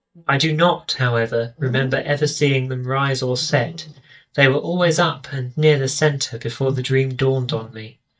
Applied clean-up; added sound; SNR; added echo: neural mask model DeepFilterNet 3.